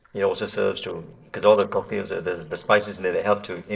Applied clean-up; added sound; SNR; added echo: neural separator model SepFormer DNS4.